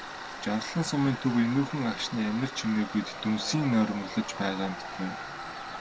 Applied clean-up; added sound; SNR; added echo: none; Tools; 10 dB; none.